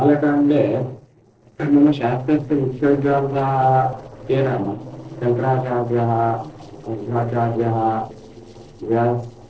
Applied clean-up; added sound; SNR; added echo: neural separator model SepFormer DNS4.